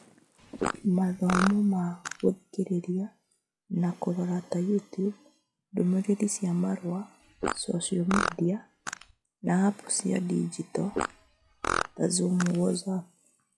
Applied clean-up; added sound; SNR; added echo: classical method log-MMSE.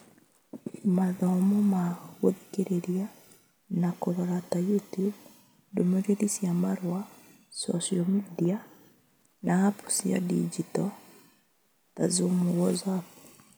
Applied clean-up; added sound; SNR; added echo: none; none; none; none.